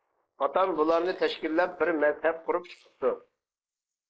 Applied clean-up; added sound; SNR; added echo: neural mask model Resemble Enhance denoiser.